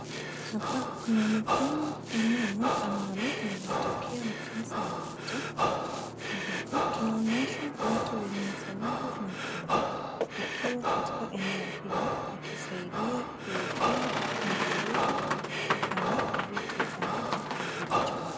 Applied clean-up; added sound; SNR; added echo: none; Boat, Water vehicle + Breathing; -4 dB; none.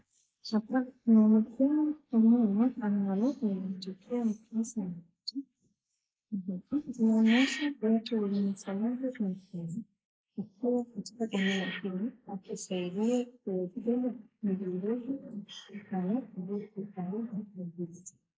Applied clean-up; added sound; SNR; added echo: neural mask model Resemble Enhance denoiser.